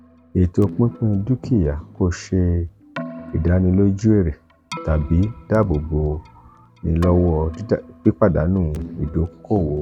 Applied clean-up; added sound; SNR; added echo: none; Keyboard (musical); 17 dB; none.